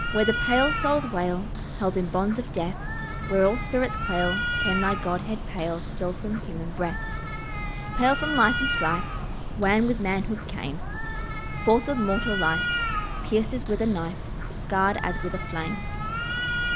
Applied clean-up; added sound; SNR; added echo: none; Cat + Boat, Water vehicle; 2 dB; none.